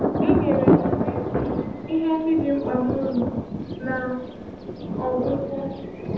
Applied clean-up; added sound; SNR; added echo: none; Thunder; -2 dB; reverberation time 0.7 s.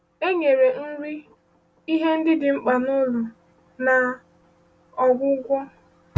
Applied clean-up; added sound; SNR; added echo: none; none; none; none.